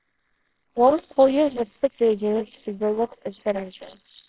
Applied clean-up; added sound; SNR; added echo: neural separator model SepFormer WHAMR!.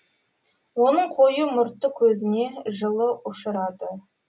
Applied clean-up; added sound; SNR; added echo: none; none; none; none.